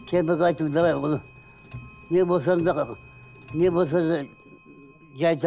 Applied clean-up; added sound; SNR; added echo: none; Clock; 17 dB; none.